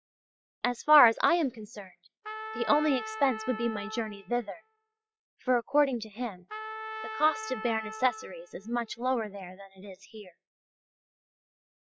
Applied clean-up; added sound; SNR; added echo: classical method log-MMSE.